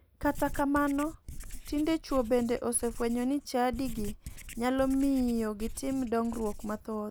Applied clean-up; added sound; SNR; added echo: none; Writing; 11 dB; none.